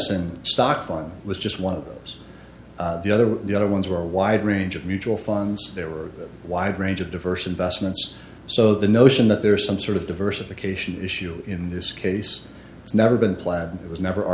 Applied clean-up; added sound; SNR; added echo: none; none; none; none.